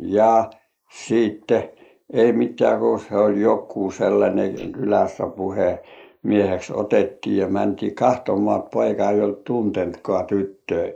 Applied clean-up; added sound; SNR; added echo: neural mask model Resemble Enhance denoiser.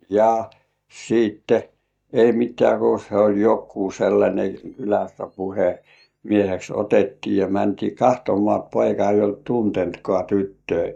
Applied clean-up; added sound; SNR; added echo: neural mask model DeepFilterNet 3.